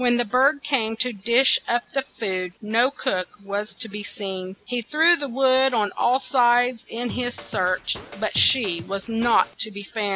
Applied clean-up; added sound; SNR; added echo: none; Scratching (performance technique); 15 dB; none.